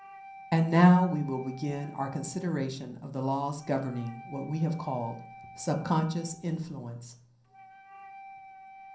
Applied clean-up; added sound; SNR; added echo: none; Wind instrument, woodwind instrument; 20 dB; reverberation time 0.6 s.